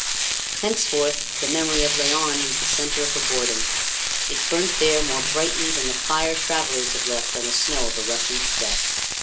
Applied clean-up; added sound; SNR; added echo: none; Frying (food); -4 dB; reverberation time 0.2 s.